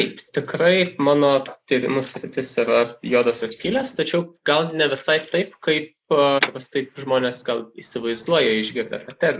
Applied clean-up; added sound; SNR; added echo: neural mask model Resemble Enhance denoiser.